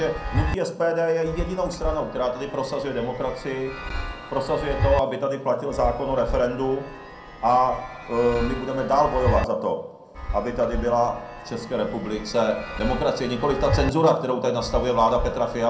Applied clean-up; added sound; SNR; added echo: none; Chime; 7 dB; reverberation time 0.5 s.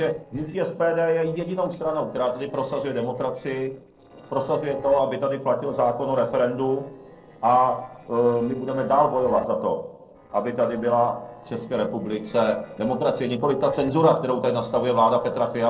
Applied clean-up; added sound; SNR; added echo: neural separator model SepFormer DNS4.